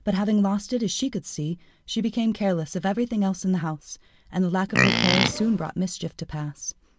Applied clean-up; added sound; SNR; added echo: none; Livestock, farm animals, working animals; -3 dB; none.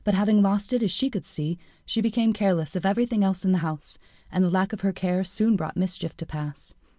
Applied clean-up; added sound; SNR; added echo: none; none; none; none.